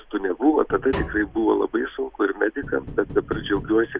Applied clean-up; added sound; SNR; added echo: none; Tap; 13 dB; none.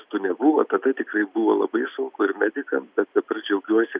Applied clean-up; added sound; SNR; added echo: none; none; none; none.